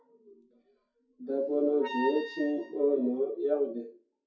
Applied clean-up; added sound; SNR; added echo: classical method WPE with log-MMSE.